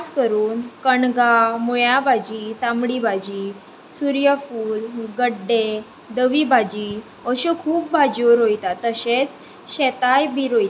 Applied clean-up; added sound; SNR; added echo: none; none; none; none.